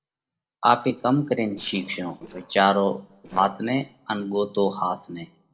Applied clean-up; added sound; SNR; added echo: neural separator model SepFormer DNS4.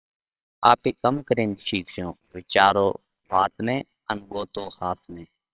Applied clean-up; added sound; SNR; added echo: neural separator model SepFormer WHAMR!.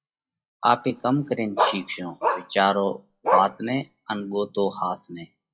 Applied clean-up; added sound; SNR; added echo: classical method WPE with log-MMSE.